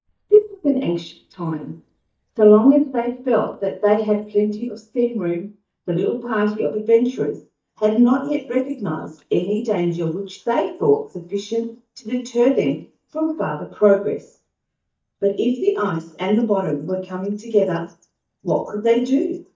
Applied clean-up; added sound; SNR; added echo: neural mask model DeepFilterNet 3.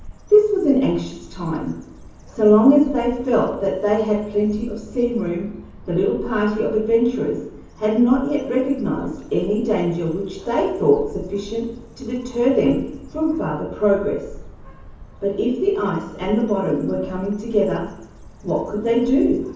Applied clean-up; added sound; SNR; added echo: none; Bird; 18 dB; reverberation time 0.9 s.